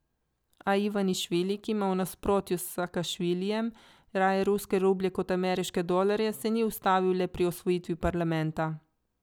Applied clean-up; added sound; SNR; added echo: none; none; none; none.